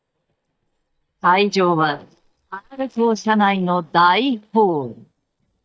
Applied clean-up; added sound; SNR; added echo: neural mask model DeepFilterNet 3.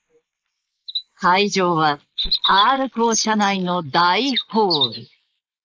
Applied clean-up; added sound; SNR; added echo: neural mask model Resemble Enhance denoiser.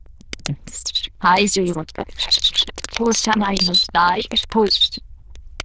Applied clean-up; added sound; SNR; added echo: neural diffusion model UNIVERSE++.